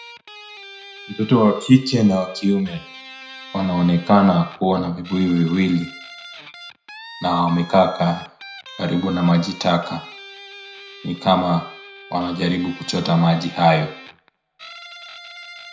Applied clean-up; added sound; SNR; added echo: none; Guitar; 19 dB; reverberation time 0.4 s.